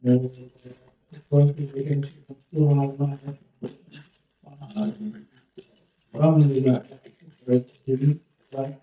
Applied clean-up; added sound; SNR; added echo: neural mask model DeepFilterNet 3.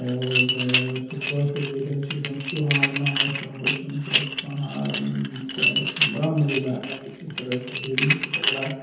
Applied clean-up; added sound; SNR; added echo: none; Dishes, pots, and pans; 0 dB; reverberation time 1.0 s.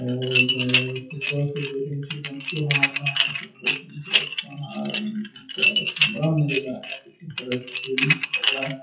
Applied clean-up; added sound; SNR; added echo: classical method WPE with log-MMSE.